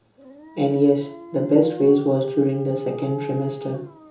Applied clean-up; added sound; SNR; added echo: none; Dog; 12 dB; reverberation time 1.2 s.